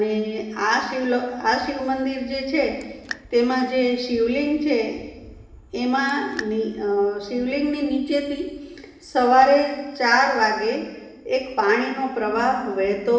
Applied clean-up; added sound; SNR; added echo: none; Raindrop; 18 dB; reverberation time 1.1 s.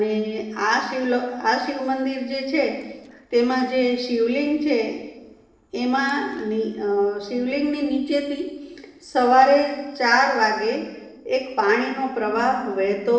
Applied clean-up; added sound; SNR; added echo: neural separator model SepFormer DNS4.